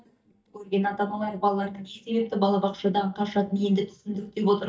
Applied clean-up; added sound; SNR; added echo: neural mask model DeepFilterNet 3.